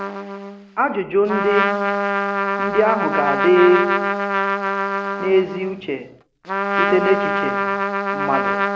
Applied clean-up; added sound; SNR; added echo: none; Trumpet; 0 dB; none.